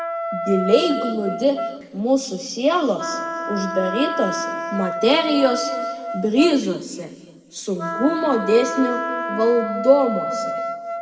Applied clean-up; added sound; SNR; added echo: none; Wind instrument, woodwind instrument; 6 dB; reverberation time 1.4 s.